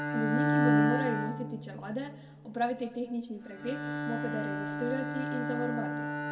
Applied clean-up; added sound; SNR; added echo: none; Bowed string instrument; -3 dB; reverberation time 1.3 s.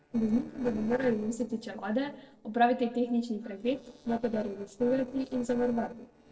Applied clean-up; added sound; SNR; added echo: neural separator model SepFormer DNS4.